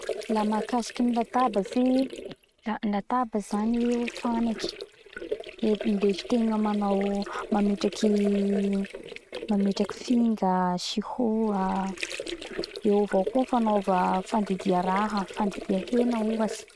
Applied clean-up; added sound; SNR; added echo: neural mask model RNNoise.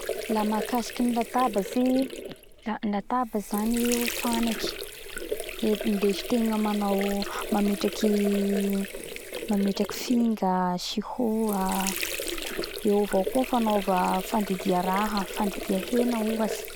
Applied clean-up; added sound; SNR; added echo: none; Sink (filling or washing) / Water; 8 dB; none.